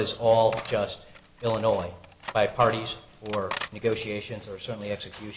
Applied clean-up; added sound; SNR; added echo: none; Cutlery, silverware; 13 dB; none.